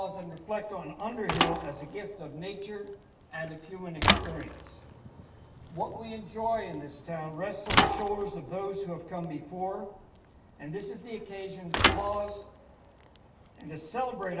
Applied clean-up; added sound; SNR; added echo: none; Thump, thud / Bicycle; -3 dB; reverberation time 0.8 s.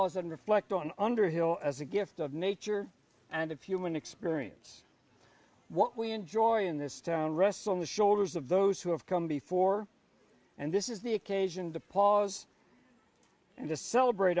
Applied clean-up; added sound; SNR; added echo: none; none; none; none.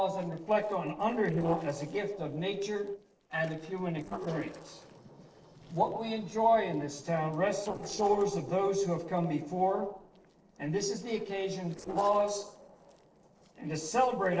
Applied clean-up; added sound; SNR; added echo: neural separator model SepFormer DNS4.